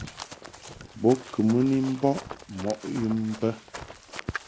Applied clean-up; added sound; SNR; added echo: none; Run; 14 dB; none.